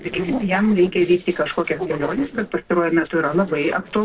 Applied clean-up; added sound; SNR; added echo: neural separator model SepFormer DNS4.